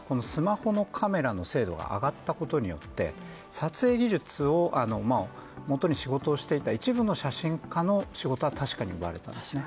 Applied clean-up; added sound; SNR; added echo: none; none; none; none.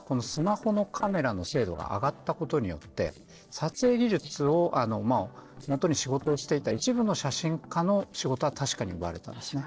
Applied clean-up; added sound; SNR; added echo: neural separator model SepFormer DNS4.